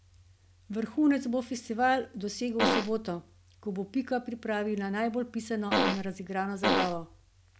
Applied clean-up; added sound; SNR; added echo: none; Fart; -4 dB; none.